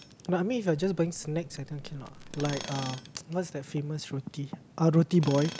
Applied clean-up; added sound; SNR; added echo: none; Tools + Crackle; 16 dB; none.